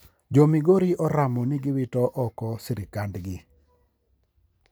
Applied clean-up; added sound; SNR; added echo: none; none; none; none.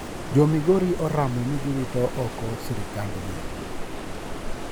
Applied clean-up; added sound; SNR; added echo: none; Stream; 5 dB; none.